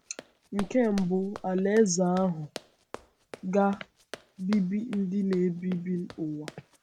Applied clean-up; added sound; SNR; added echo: none; Run; 17 dB; none.